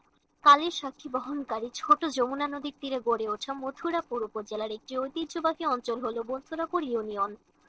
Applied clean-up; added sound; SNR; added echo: neural separator model SepFormer DNS4.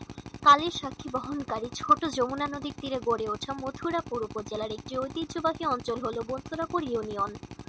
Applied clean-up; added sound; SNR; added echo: none; Drill; 13 dB; none.